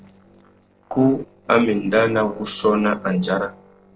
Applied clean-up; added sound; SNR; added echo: neural separator model SepFormer DNS4.